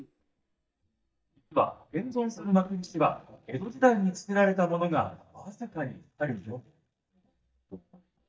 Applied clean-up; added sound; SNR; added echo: neural mask model DeepFilterNet 3.